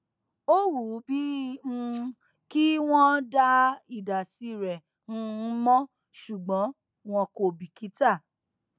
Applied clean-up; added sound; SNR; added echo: none; none; none; none.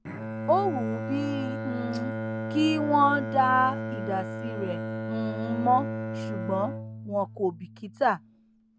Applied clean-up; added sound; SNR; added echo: none; Bowed string instrument; 5 dB; none.